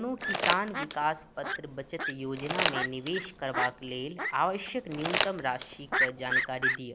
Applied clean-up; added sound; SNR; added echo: none; Fowl + Crumpling, crinkling; -1 dB; none.